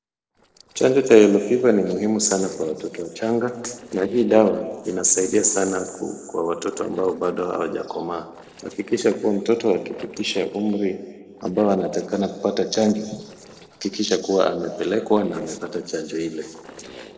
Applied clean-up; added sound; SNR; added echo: neural separator model SepFormer DNS4.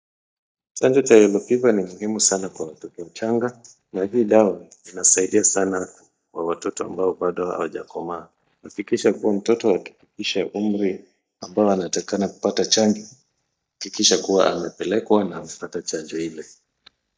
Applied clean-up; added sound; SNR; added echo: neural mask model DeepFilterNet 3.